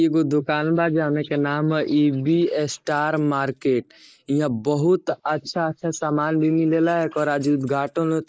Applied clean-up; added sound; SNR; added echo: neural mask model Resemble Enhance denoiser.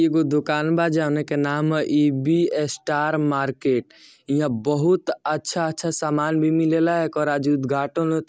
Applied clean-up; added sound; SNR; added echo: none; none; none; none.